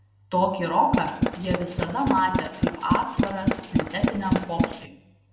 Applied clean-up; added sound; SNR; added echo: none; Tools; -1 dB; reverberation time 0.6 s.